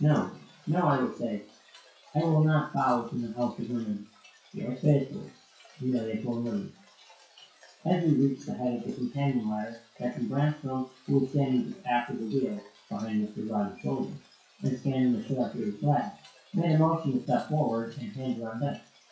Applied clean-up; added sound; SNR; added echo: classical method WPE with log-MMSE.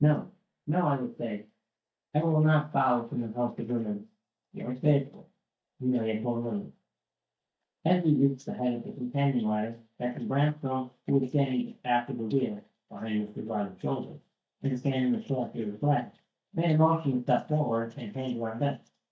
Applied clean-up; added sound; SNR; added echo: neural mask model DeepFilterNet 3.